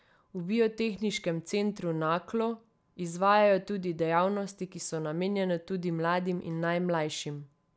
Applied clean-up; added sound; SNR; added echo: none; none; none; none.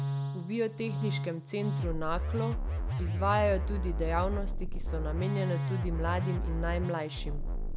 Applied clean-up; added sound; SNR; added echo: none; Musical instrument; -2 dB; none.